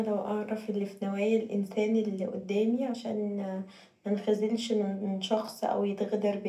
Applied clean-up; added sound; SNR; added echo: none; none; none; reverberation time 0.3 s.